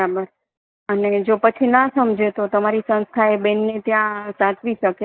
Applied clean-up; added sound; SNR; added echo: neural mask model DeepFilterNet 3.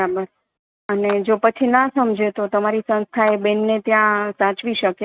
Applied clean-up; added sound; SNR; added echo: neural mask model RNNoise.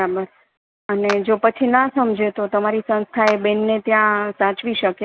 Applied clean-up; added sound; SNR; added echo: none; Clapping; 16 dB; none.